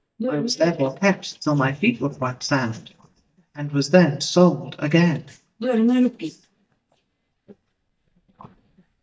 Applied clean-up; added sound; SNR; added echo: neural mask model DeepFilterNet 3.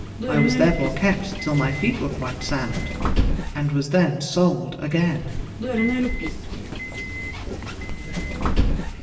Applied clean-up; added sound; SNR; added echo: none; Subway, metro, underground; 0 dB; reverberation time 1.1 s.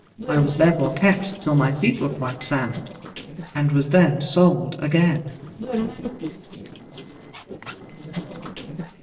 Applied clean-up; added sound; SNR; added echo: neural separator model SepFormer DNS4.